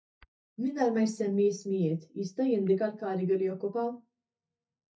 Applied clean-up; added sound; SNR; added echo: neural mask model DeepFilterNet 3.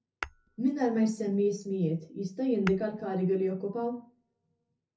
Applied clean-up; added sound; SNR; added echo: none; Tap / Hammer; 18 dB; reverberation time 0.3 s.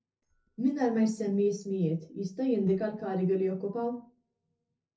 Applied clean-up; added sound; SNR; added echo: neural separator model SepFormer DNS4.